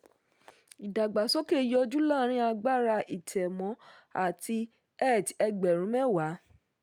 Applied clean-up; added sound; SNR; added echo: none; none; none; none.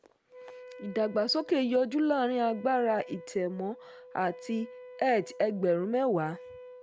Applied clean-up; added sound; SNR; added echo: none; Wind instrument, woodwind instrument; 18 dB; none.